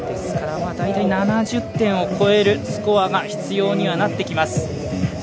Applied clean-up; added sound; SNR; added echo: none; none; none; none.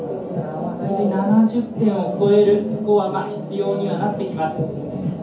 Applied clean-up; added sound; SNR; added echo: none; none; none; reverberation time 0.5 s.